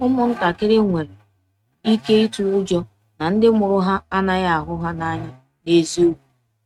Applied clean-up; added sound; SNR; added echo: neural mask model RNNoise.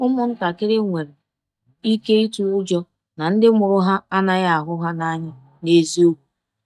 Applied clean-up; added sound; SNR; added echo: neural mask model DeepFilterNet 3.